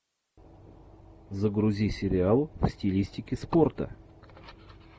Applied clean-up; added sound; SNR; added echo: none; none; none; none.